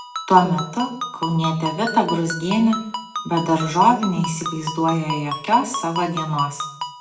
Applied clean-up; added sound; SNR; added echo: none; Ringtone; 9 dB; reverberation time 0.7 s.